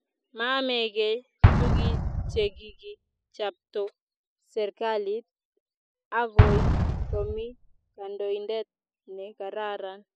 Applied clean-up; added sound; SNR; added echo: classical method spectral subtraction.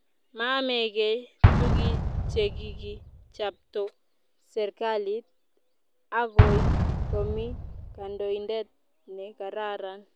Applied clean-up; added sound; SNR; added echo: none; Explosion; -4 dB; none.